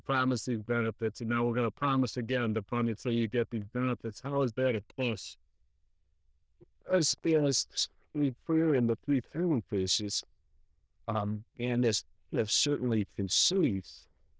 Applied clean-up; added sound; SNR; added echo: neural diffusion model UNIVERSE++.